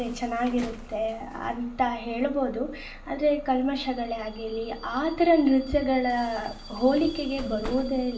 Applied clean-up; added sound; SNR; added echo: none; Bus / Alarm; 15 dB; reverberation time 0.4 s.